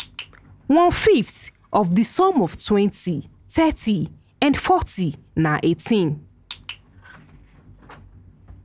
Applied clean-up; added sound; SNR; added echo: none; none; none; none.